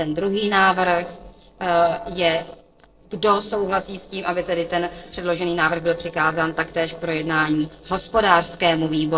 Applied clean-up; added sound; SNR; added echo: neural separator model SepFormer DNS4.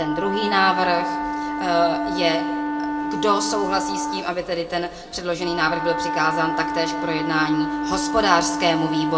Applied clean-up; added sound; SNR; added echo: none; Wind instrument, woodwind instrument; 3 dB; reverberation time 1.2 s.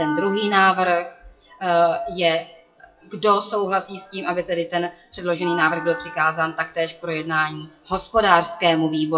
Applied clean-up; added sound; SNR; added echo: classical method WPE with log-MMSE.